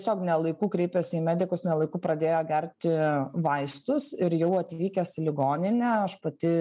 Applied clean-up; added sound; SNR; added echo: none; none; none; none.